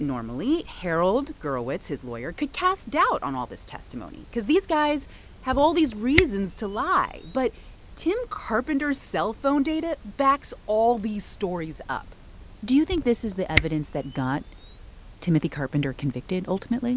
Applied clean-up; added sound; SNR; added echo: none; Camera; 11 dB; none.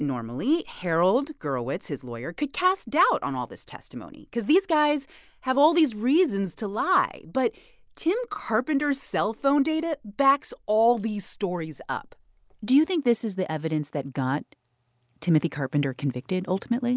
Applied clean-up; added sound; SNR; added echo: none; none; none; none.